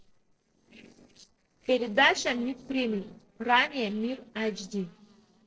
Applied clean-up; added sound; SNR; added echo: neural separator model SepFormer DNS4.